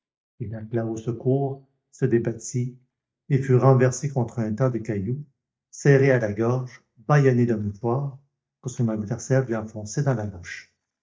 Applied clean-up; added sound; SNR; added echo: neural mask model DeepFilterNet 3.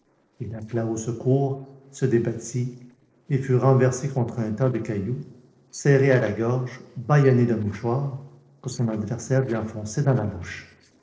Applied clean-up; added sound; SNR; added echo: neural separator model SepFormer DNS4.